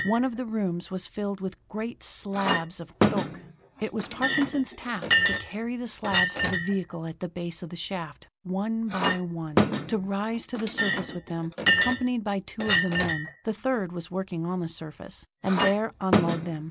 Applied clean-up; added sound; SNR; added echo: none; Chink, clink; 0 dB; none.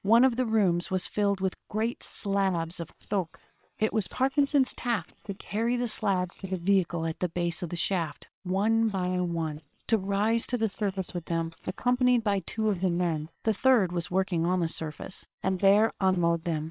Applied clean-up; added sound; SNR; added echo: neural separator model SepFormer WHAM!.